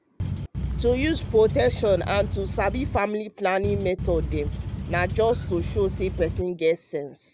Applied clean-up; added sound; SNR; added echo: none; Boat, Water vehicle; 4 dB; none.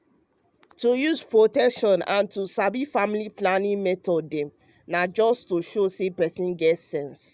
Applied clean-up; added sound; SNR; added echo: none; none; none; none.